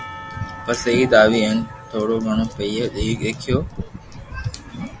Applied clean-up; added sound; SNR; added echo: none; Percussion; 19 dB; none.